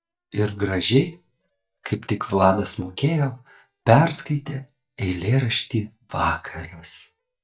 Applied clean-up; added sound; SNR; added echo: neural mask model DeepFilterNet 3.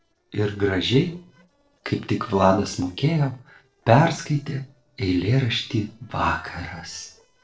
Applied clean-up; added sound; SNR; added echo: neural separator model SepFormer DNS4.